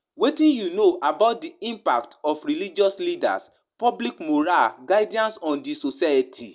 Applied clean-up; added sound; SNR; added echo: none; none; none; none.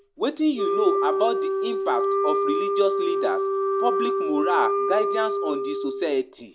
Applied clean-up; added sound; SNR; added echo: none; Wind instrument, woodwind instrument; -2 dB; none.